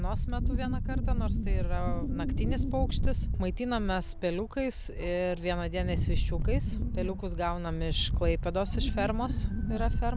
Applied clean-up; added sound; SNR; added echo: none; Wind; -2 dB; none.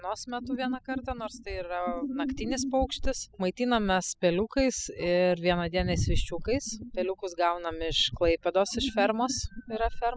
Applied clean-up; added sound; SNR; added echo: classical method spectral subtraction.